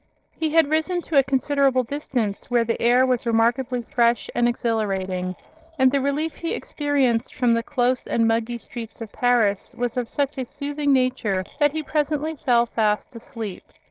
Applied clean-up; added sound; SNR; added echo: neural separator model SepFormer DNS4.